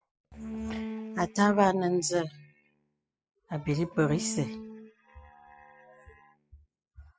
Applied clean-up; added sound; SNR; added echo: classical method spectral subtraction.